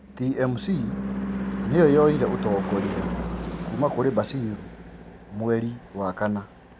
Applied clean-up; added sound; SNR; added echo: none; Car passing by / Engine / Truck; 6 dB; none.